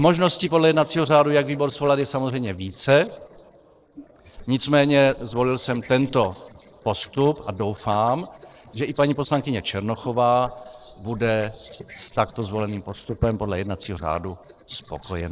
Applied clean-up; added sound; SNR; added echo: neural separator model SepFormer DNS4.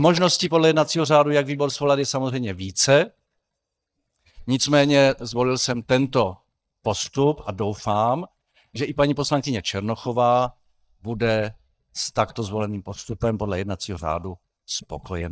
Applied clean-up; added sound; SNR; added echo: neural mask model DeepFilterNet 3.